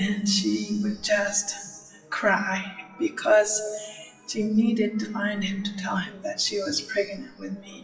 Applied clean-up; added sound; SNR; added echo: classical method WPE with log-MMSE.